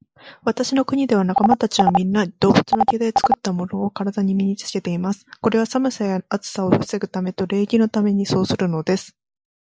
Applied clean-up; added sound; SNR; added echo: neural mask model Resemble Enhance denoiser.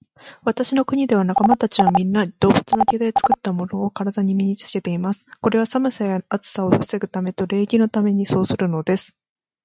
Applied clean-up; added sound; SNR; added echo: neural mask model RNNoise.